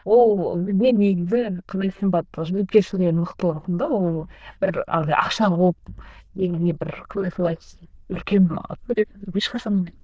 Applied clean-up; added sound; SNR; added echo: neural diffusion model UNIVERSE++.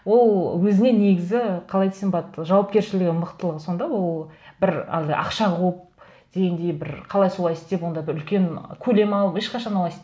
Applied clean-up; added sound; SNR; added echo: none; none; none; none.